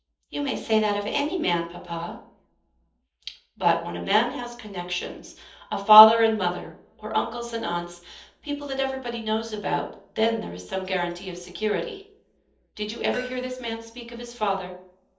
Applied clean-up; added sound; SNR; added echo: none; Hammer; 19 dB; reverberation time 0.7 s.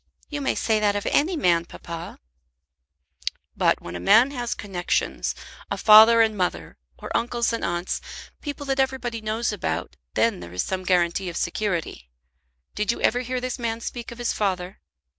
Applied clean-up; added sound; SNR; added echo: none; none; none; none.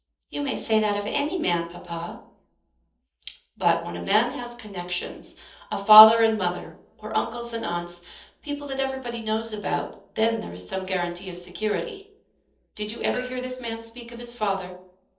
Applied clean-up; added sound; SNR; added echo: neural separator model SepFormer DNS4.